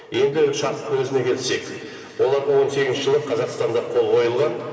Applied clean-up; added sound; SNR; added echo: none; none; none; reverberation time 2.8 s.